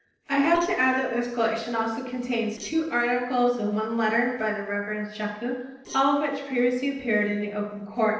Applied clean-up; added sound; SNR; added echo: neural separator model SepFormer DNS4.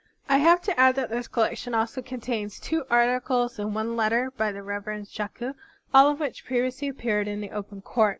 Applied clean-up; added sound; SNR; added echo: none; none; none; none.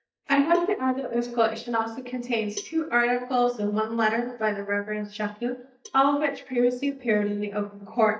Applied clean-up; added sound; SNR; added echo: neural mask model DeepFilterNet 3.